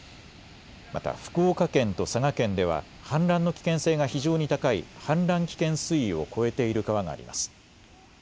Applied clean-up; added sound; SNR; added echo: none; none; none; none.